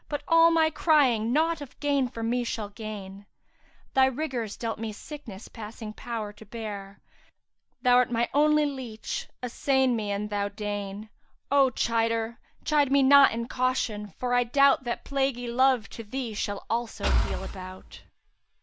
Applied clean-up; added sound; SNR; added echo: none; Engine / Car; 0 dB; none.